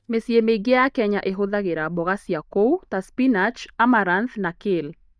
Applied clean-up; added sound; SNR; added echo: neural mask model DeepFilterNet 3.